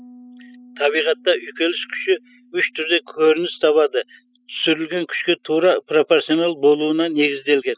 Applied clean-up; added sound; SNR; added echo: classical method spectral subtraction.